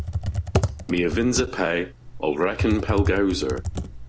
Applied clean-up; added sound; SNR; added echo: none; Computer keyboard; 3 dB; none.